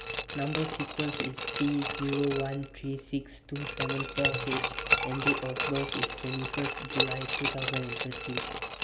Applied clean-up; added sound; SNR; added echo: none; Glass; -4 dB; none.